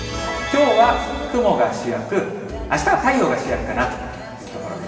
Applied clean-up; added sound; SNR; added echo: none; none; none; reverberation time 2.4 s.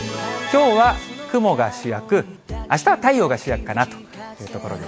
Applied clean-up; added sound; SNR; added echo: none; none; none; none.